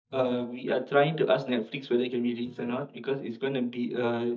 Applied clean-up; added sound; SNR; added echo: neural mask model DeepFilterNet 3.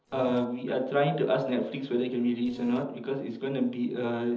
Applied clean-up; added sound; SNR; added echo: neural separator model SepFormer DNS4.